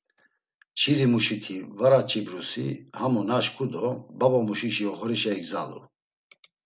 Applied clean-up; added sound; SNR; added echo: none; none; none; none.